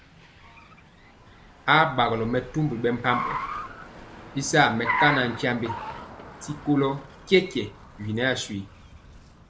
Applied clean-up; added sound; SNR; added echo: none; Car; 9 dB; none.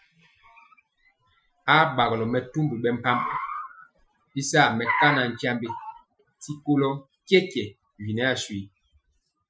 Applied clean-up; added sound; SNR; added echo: classical method Wiener filter.